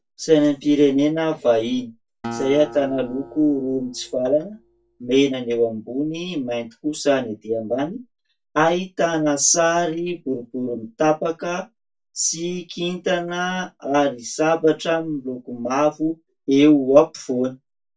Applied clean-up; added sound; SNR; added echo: none; Acoustic guitar; 16 dB; reverberation time 0.2 s.